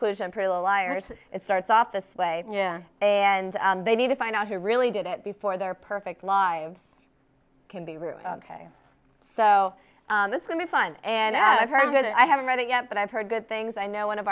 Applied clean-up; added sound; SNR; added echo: none; none; none; none.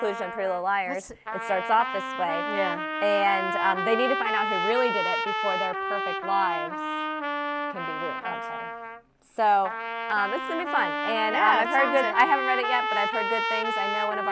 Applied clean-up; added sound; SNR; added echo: none; Trumpet; 2 dB; none.